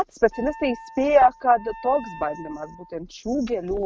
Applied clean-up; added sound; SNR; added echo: none; Wind instrument, woodwind instrument; 18 dB; none.